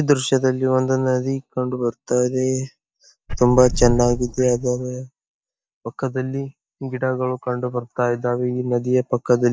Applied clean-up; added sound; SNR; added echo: neural mask model DeepFilterNet 3.